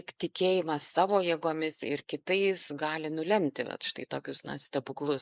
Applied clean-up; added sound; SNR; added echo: neural mask model Resemble Enhance denoiser.